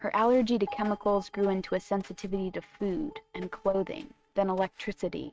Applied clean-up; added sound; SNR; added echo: neural mask model RNNoise.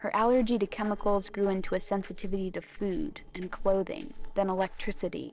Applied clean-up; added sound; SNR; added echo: neural separator model SepFormer DNS4.